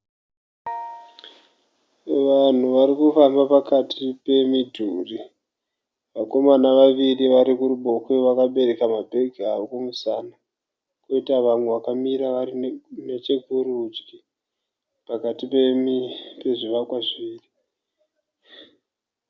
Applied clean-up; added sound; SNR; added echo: none; none; none; none.